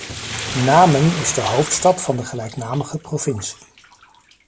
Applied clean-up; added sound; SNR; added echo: none; Bathtub (filling or washing); 11 dB; none.